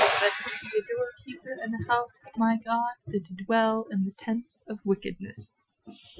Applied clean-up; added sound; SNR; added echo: classical method Wiener filter.